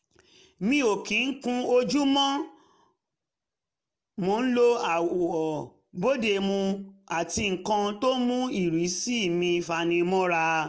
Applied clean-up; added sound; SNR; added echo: none; none; none; none.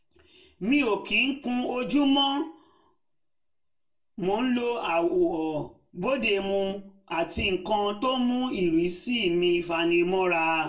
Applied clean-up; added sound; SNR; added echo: none; none; none; reverberation time 0.2 s.